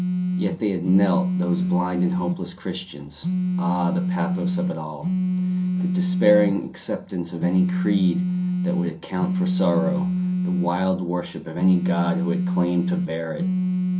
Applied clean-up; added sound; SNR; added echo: none; Telephone; -2 dB; reverberation time 0.3 s.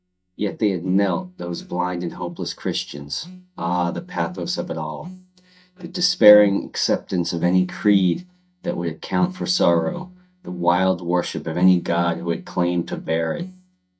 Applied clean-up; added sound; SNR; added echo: neural mask model DeepFilterNet 3.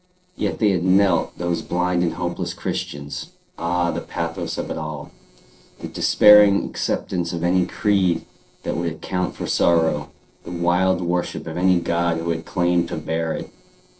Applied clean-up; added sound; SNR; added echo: neural separator model SepFormer DNS4.